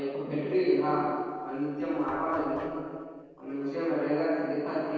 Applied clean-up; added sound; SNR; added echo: neural separator model SepFormer DNS4.